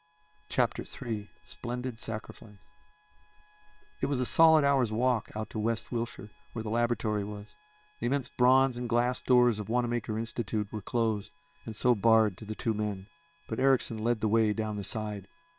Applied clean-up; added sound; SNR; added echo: neural separator model SepFormer WHAM!.